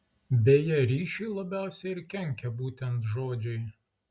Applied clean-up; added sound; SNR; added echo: none; none; none; none.